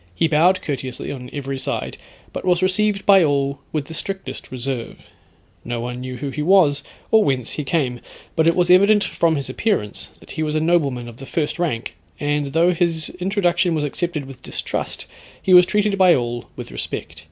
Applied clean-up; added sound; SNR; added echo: none; none; none; none.